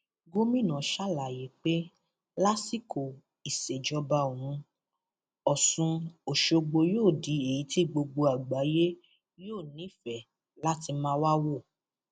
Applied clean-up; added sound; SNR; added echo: none; none; none; none.